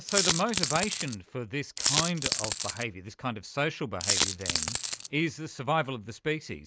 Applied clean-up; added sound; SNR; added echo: none; Coin (dropping); -3 dB; none.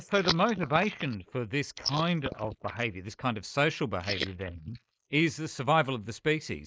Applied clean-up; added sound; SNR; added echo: neural mask model Resemble Enhance denoiser.